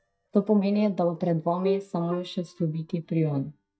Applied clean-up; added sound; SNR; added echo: neural mask model DeepFilterNet 3.